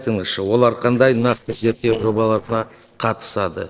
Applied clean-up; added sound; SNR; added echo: neural separator model SepFormer DNS4.